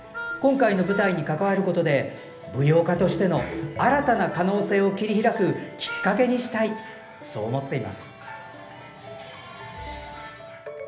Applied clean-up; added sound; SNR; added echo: none; Wind instrument, woodwind instrument; 11 dB; reverberation time 0.8 s.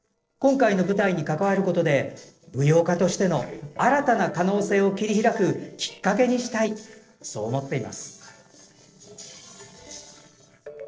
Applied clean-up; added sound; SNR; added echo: neural separator model SepFormer DNS4.